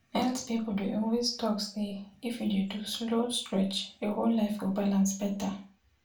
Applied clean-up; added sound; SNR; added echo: none; none; none; reverberation time 0.3 s.